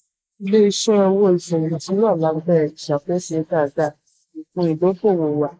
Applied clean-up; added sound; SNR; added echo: neural mask model Resemble Enhance denoiser.